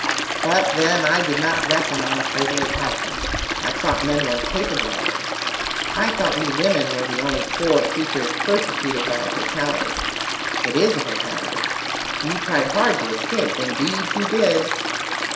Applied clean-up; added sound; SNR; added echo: none; Stream; 1 dB; reverberation time 0.7 s.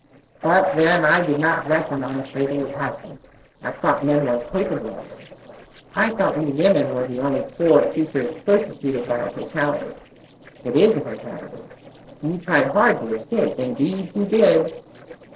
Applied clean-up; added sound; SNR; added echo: neural separator model SepFormer DNS4.